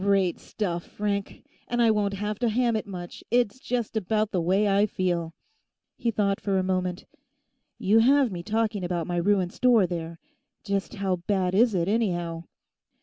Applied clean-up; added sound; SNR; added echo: none; none; none; none.